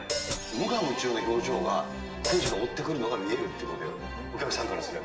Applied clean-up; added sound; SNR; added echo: none; Hi-hat; 5 dB; reverberation time 0.6 s.